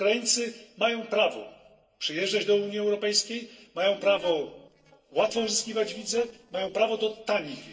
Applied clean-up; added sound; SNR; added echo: neural separator model SepFormer DNS4.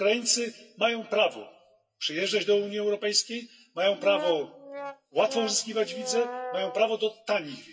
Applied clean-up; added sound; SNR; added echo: classical method WPE with log-MMSE.